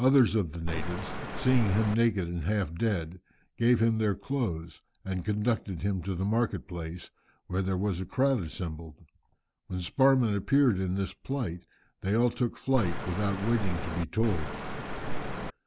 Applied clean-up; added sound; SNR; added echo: none; Cricket; 2 dB; none.